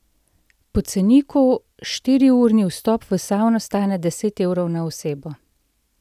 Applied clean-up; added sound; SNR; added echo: none; none; none; none.